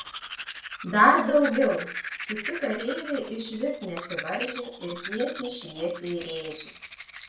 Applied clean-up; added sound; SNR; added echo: none; Domestic sounds, home sounds; 11 dB; reverberation time 0.4 s.